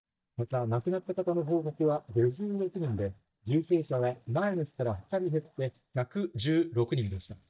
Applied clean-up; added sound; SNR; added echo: neural mask model DeepFilterNet 3.